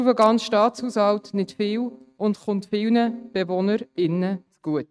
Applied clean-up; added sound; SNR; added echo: neural mask model RNNoise.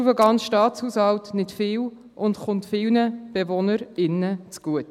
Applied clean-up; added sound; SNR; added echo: none; none; none; none.